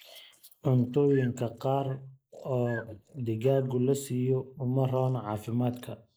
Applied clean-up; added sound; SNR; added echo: neural mask model Resemble Enhance denoiser.